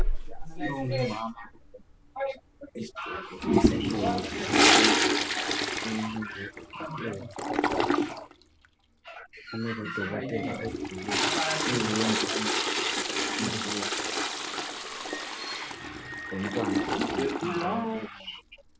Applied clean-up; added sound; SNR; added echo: none; Toilet flush; -5 dB; none.